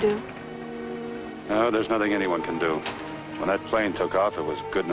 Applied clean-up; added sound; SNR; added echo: none; Slam; 19 dB; none.